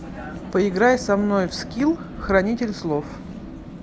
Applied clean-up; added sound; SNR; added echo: none; Vehicle; 12 dB; none.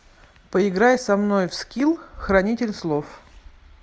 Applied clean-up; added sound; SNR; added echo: none; none; none; none.